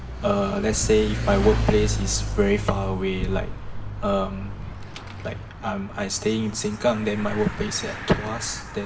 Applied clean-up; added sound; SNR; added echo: none; Mechanisms / Bicycle; 5 dB; reverberation time 1.0 s.